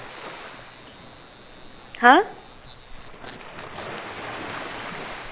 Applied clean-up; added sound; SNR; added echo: none; Waves, surf; 11 dB; none.